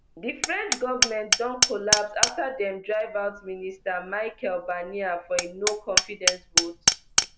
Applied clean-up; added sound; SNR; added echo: none; Hammer; -2 dB; none.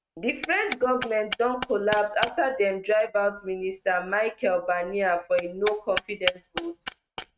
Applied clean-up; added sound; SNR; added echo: neural mask model RNNoise.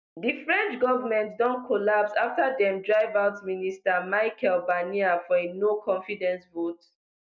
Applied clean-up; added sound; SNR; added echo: none; none; none; none.